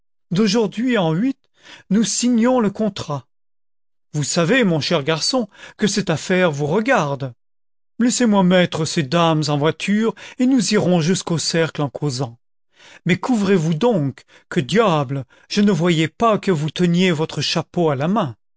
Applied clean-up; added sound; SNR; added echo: none; none; none; none.